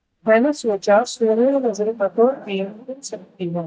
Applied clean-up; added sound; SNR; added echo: neural mask model DeepFilterNet 3.